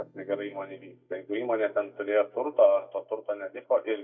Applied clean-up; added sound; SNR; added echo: neural mask model DeepFilterNet 3.